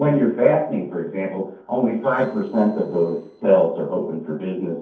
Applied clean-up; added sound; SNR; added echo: neural separator model SepFormer DNS4.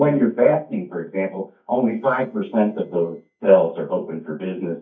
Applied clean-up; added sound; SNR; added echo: neural mask model DeepFilterNet 3.